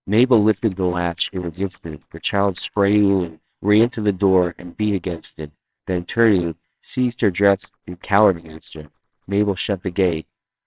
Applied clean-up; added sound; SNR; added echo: neural separator model SepFormer WHAMR!.